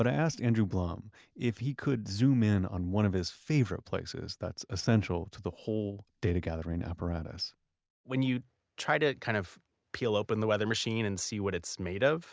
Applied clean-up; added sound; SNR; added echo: none; none; none; none.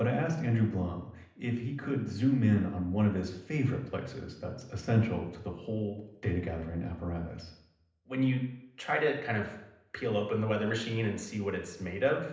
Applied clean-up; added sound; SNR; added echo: none; none; none; reverberation time 0.8 s.